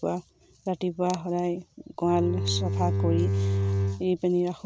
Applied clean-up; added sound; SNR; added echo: none; Bowed string instrument; -2 dB; none.